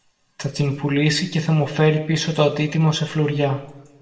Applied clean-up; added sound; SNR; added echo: none; none; none; reverberation time 0.7 s.